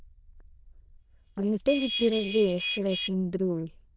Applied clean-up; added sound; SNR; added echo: neural diffusion model UNIVERSE++.